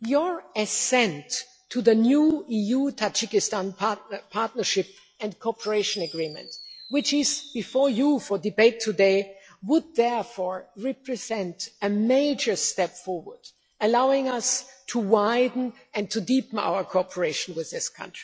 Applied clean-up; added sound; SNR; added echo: classical method log-MMSE.